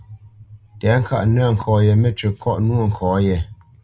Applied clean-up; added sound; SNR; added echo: none; none; none; none.